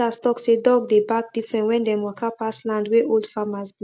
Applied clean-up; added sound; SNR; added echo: none; none; none; none.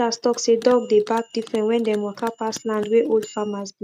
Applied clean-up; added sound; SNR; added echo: neural mask model RNNoise.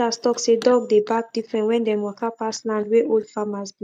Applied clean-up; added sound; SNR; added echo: neural mask model DeepFilterNet 3.